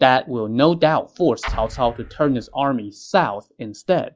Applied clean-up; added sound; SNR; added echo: classical method log-MMSE.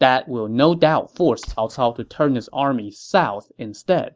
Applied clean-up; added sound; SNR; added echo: neural mask model DeepFilterNet 3.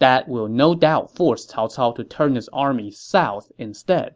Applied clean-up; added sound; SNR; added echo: none; none; none; none.